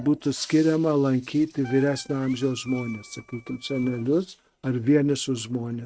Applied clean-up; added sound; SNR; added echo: neural mask model RNNoise.